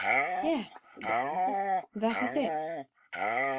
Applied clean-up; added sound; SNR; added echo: neural mask model Resemble Enhance denoiser.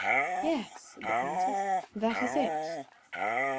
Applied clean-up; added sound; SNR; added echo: none; Dog; -5 dB; none.